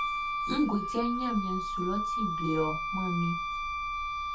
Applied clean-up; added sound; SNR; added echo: none; Wind instrument, woodwind instrument; 0 dB; reverberation time 0.2 s.